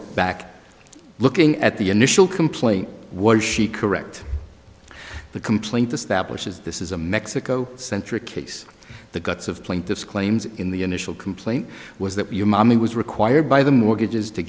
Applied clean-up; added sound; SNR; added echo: none; none; none; none.